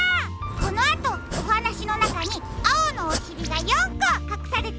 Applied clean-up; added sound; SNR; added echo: none; Domestic sounds, home sounds; 9 dB; none.